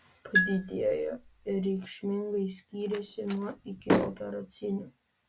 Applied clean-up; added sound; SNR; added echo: none; Slam + Marimba, xylophone; 0 dB; none.